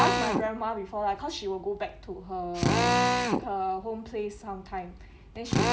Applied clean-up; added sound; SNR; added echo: none; Drill; -3 dB; none.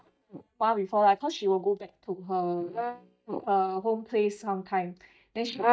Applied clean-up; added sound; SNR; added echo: neural mask model DeepFilterNet 3.